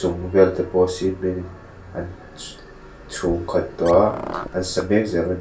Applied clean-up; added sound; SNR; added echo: none; Car; 12 dB; reverberation time 0.2 s.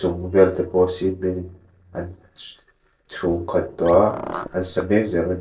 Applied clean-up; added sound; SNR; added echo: neural separator model SepFormer DNS4.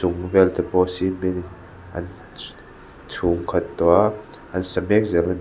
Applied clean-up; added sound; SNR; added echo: none; none; none; none.